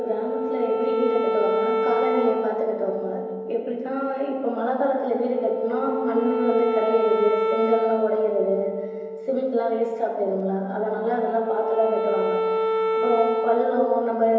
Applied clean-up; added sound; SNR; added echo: none; Wind instrument, woodwind instrument; 2 dB; reverberation time 1.0 s.